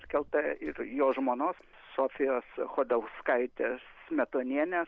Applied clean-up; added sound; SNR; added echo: none; none; none; none.